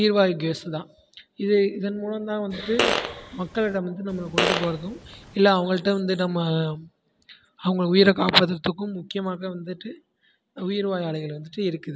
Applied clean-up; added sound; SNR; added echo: none; Fart; 3 dB; none.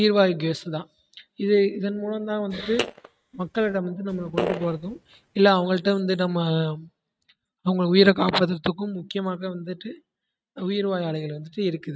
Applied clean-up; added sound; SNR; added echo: neural mask model RNNoise.